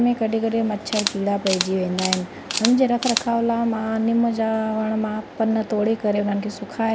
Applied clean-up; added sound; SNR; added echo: none; Camera; 8 dB; none.